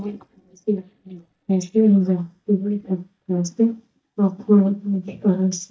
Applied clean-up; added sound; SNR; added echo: neural mask model DeepFilterNet 3.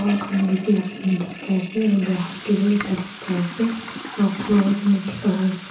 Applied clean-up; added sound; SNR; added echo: none; Toilet flush / Water tap, faucet; 12 dB; reverberation time 0.7 s.